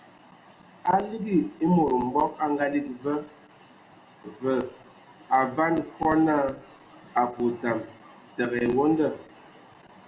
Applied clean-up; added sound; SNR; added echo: none; none; none; reverberation time 0.5 s.